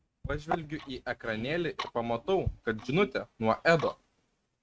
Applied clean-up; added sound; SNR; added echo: neural mask model RNNoise.